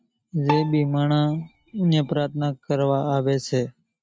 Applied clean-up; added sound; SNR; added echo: neural mask model RNNoise.